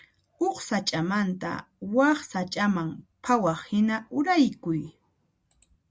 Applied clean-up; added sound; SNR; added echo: none; none; none; none.